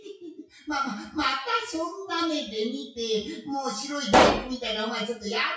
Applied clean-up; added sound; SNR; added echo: classical method WPE with log-MMSE.